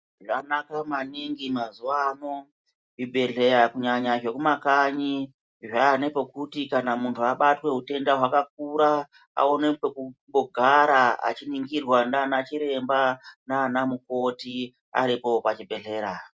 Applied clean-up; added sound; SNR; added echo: none; none; none; none.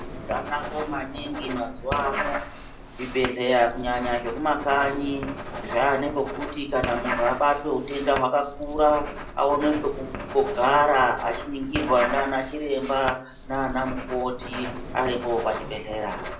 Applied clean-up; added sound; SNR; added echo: none; Writing; 8 dB; reverberation time 0.4 s.